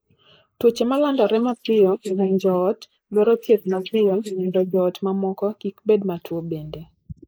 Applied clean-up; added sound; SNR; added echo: neural mask model Resemble Enhance denoiser.